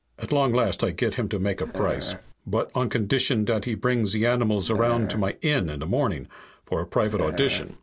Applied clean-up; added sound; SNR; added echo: none; Burping, eructation; 10 dB; none.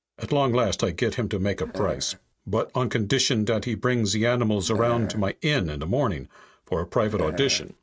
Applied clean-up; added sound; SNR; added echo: neural mask model RNNoise.